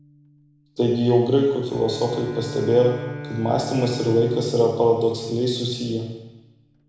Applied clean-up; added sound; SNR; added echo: none; Bowed string instrument; 15 dB; reverberation time 1.0 s.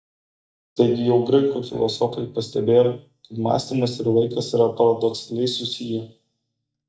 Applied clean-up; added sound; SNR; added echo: neural mask model DeepFilterNet 3.